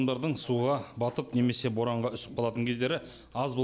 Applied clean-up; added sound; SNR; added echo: none; none; none; none.